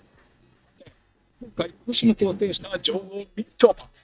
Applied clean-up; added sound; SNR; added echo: neural mask model DeepFilterNet 3.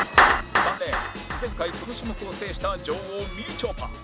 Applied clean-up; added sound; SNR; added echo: none; Clapping; -4 dB; none.